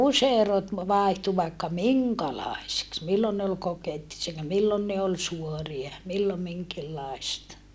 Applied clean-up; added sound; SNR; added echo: none; none; none; none.